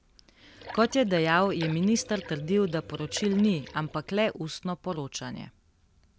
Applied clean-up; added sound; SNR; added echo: none; Liquid; 16 dB; none.